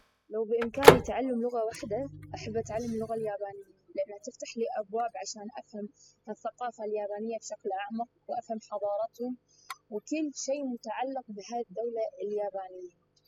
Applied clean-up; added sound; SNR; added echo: classical method spectral subtraction.